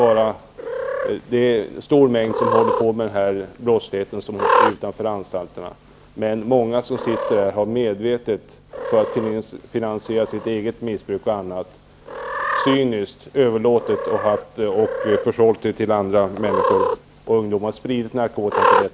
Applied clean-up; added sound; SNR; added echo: none; Cat; 5 dB; none.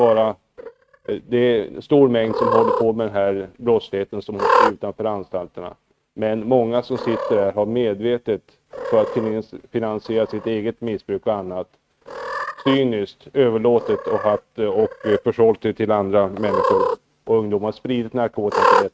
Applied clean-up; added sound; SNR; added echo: neural mask model RNNoise.